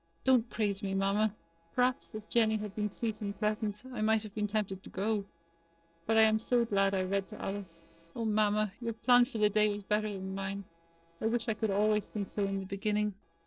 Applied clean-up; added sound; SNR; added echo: neural separator model SepFormer DNS4.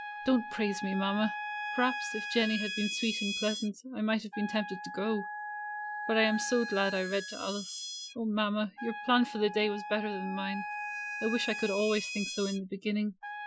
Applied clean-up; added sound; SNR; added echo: classical method Wiener filter.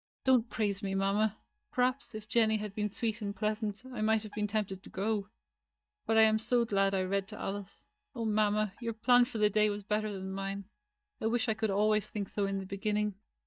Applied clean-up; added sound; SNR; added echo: neural mask model DeepFilterNet 3.